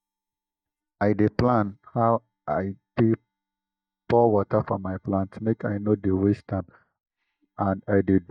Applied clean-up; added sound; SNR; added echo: neural mask model DeepFilterNet 3.